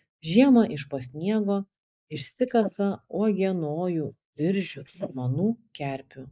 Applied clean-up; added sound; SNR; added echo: neural mask model Resemble Enhance denoiser.